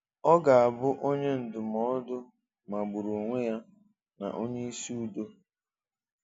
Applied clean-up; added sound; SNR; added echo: none; none; none; none.